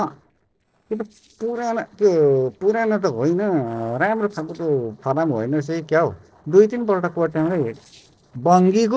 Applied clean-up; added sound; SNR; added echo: neural separator model SepFormer DNS4.